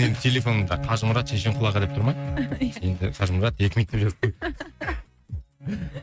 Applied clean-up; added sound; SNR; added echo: neural mask model RNNoise.